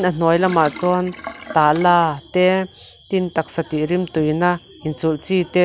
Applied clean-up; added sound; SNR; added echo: none; Sink (filling or washing); 18 dB; none.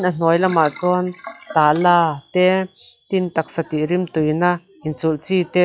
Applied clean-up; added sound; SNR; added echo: classical method log-MMSE.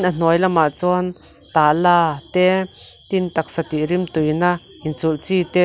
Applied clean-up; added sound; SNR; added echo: none; none; none; none.